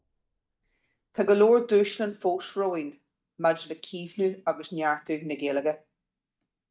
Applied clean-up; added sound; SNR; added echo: neural mask model DeepFilterNet 3.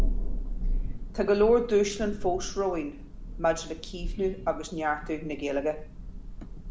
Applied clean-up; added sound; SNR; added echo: none; Thunder; 3 dB; none.